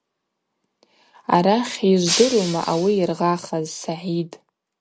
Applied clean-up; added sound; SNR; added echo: none; Shatter; 5 dB; none.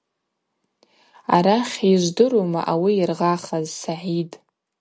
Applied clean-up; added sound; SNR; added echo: none; none; none; none.